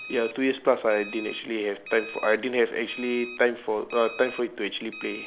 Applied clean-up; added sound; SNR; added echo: none; Alarm; 15 dB; none.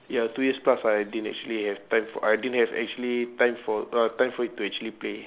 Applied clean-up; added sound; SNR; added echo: none; none; none; none.